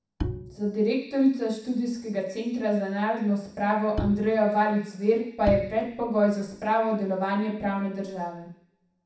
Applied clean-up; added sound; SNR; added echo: none; Bowed string instrument; 10 dB; reverberation time 0.7 s.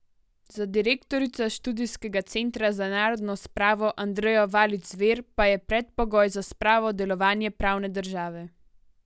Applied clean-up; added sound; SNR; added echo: none; none; none; none.